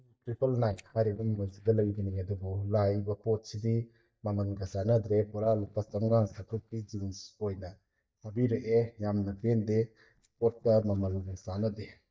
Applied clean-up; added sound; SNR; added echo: neural mask model DeepFilterNet 3.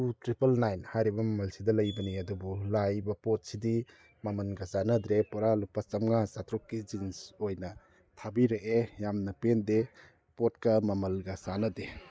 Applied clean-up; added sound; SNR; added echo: none; none; none; none.